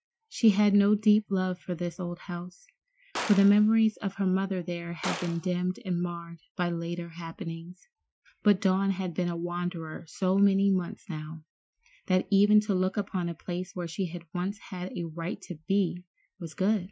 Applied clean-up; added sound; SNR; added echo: classical method Wiener filter.